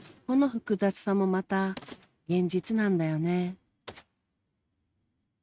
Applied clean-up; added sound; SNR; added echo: neural mask model RNNoise.